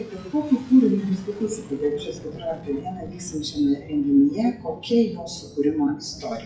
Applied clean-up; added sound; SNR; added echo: classical method WPE with log-MMSE.